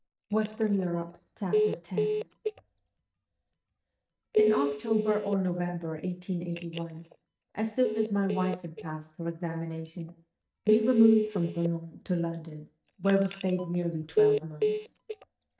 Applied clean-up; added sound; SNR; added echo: neural mask model DeepFilterNet 3.